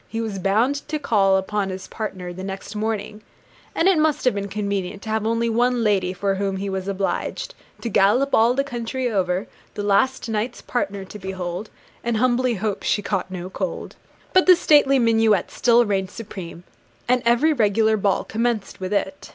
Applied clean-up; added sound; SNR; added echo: none; none; none; none.